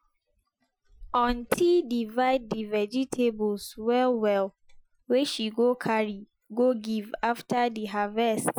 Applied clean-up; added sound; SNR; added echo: classical method Wiener filter.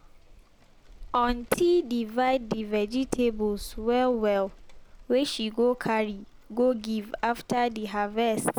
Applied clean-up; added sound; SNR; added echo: none; Rain; 18 dB; none.